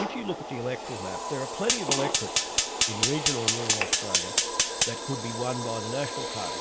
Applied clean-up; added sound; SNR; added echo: none; Fire; -5 dB; none.